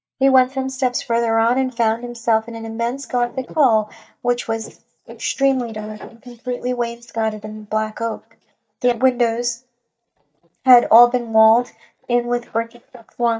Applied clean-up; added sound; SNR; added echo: neural mask model DeepFilterNet 3.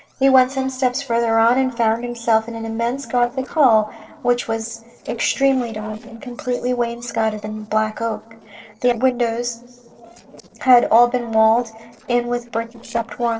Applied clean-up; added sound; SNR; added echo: neural separator model SepFormer DNS4.